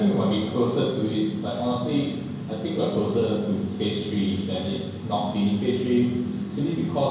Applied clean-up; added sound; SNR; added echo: none; none; none; reverberation time 1.0 s.